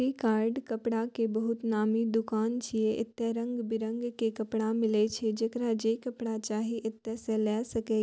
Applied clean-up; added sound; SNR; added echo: none; none; none; none.